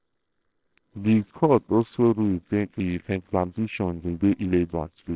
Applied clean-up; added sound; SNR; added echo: neural separator model SepFormer WHAMR!.